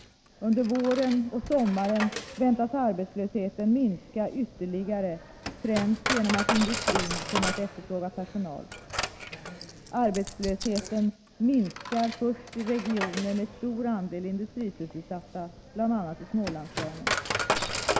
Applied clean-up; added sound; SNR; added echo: none; Coin (dropping); 6 dB; none.